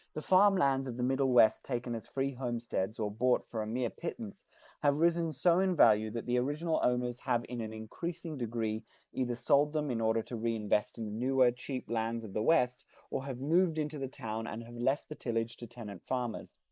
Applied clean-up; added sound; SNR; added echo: neural mask model Resemble Enhance denoiser.